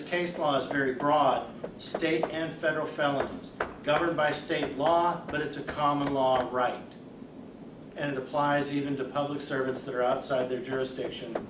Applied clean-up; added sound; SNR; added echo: none; Hammer / Wood; 12 dB; none.